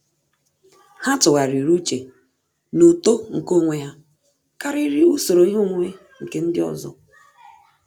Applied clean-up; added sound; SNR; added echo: none; none; none; none.